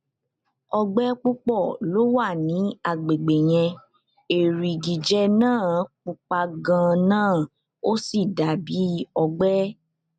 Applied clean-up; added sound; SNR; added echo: none; none; none; none.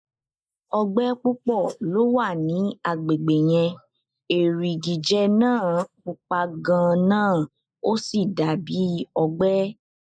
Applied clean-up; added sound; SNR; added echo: neural mask model Resemble Enhance denoiser.